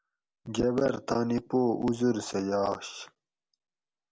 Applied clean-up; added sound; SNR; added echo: none; none; none; none.